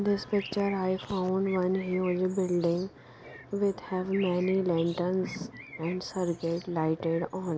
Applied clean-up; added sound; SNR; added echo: none; Bird; 20 dB; none.